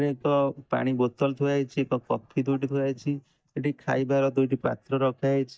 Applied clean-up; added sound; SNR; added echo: neural mask model DeepFilterNet 3.